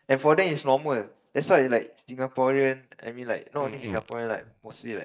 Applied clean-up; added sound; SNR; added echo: neural mask model DeepFilterNet 3.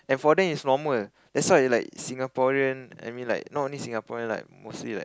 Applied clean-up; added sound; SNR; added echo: none; none; none; none.